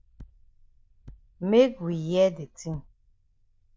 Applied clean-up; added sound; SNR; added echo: neural diffusion model UNIVERSE++.